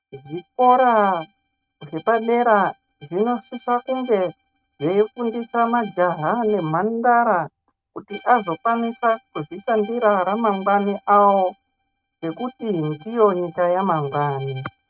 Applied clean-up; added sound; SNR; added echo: neural mask model RNNoise.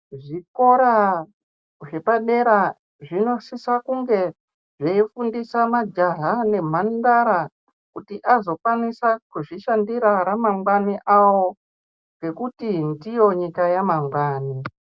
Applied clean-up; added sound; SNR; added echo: none; none; none; none.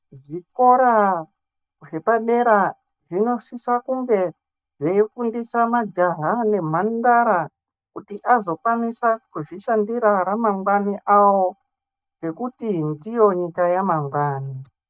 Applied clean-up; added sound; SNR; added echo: neural mask model DeepFilterNet 3.